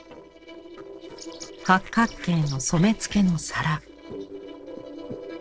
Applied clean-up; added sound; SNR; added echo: neural separator model SepFormer DNS4.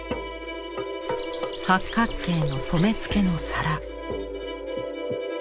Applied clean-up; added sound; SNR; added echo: none; Bird + Bowed string instrument; 8 dB; none.